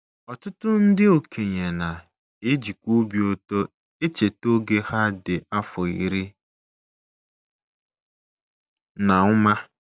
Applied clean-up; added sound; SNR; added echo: none; none; none; none.